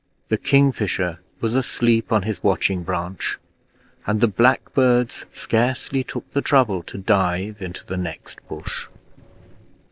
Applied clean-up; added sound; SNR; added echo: neural separator model SepFormer DNS4.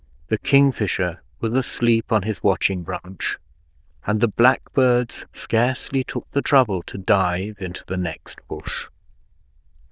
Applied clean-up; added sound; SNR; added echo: neural diffusion model UNIVERSE++.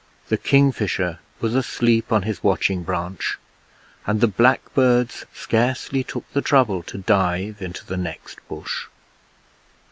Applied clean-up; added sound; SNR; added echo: none; none; none; none.